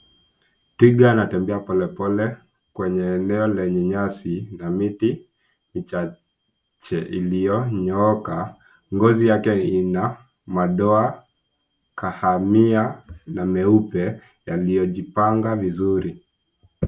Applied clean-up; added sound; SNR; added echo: none; none; none; none.